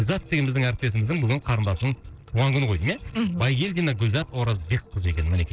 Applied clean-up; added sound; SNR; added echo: neural separator model SepFormer DNS4.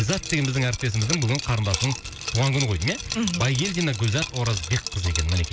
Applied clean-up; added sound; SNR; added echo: none; Liquid; 8 dB; none.